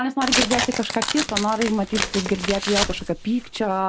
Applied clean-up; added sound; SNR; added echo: none; Tearing; 3 dB; none.